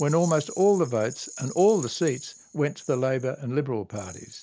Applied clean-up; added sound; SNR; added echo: none; Rattle; 17 dB; none.